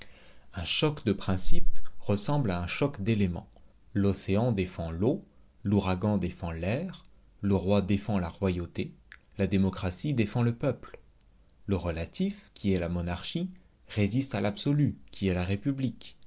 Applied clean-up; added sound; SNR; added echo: none; none; none; none.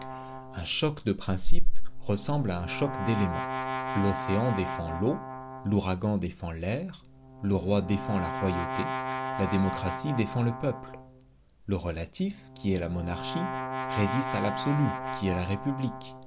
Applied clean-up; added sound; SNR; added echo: none; Brass instrument; 9 dB; none.